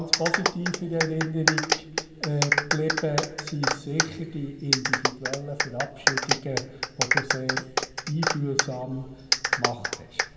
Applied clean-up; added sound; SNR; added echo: none; Clapping; -3 dB; reverberation time 1.9 s.